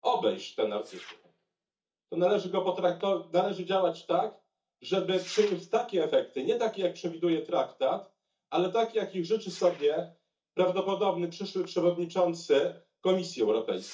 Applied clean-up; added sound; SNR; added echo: neural mask model DeepFilterNet 3.